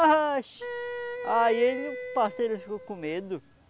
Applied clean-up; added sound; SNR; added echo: none; Wind instrument, woodwind instrument; 10 dB; none.